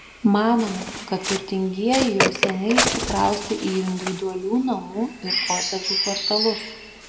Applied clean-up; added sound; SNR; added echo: none; Bird; 3 dB; reverberation time 1.1 s.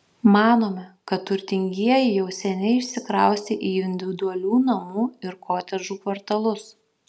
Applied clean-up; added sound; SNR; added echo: none; none; none; none.